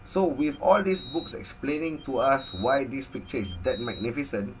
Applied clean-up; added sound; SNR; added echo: none; Bird vocalization, bird call, bird song; 16 dB; none.